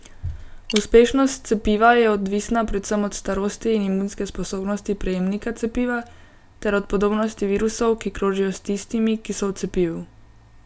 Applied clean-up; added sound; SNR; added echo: none; Shatter; 16 dB; none.